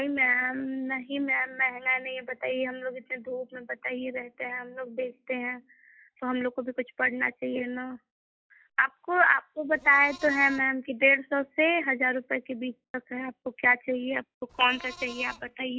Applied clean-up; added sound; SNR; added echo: classical method log-MMSE.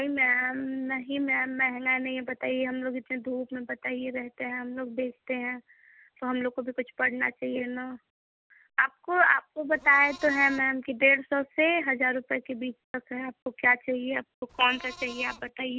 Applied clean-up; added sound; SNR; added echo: none; Livestock, farm animals, working animals; 18 dB; none.